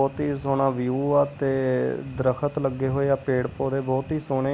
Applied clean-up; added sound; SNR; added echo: none; none; none; none.